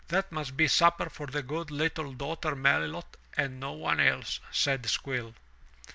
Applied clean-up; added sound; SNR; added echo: none; none; none; none.